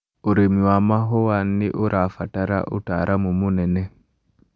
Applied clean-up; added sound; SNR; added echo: none; none; none; none.